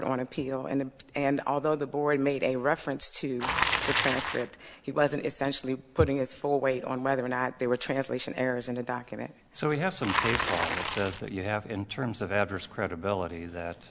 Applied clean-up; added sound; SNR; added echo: none; Bicycle; 7 dB; none.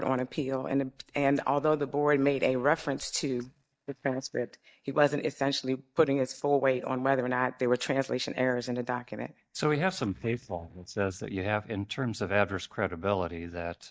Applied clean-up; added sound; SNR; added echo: neural mask model DeepFilterNet 3.